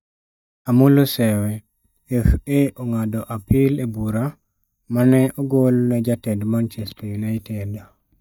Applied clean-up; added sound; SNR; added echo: neural mask model DeepFilterNet 3.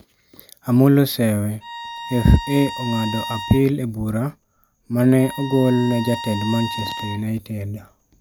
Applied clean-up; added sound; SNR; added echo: none; Bowed string instrument; 12 dB; none.